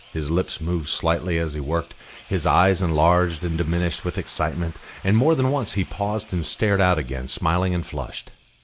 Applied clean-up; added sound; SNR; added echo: neural mask model Resemble Enhance denoiser.